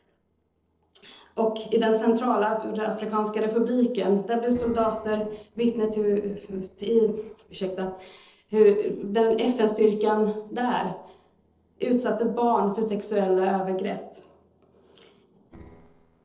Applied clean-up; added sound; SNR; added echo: neural separator model SepFormer DNS4.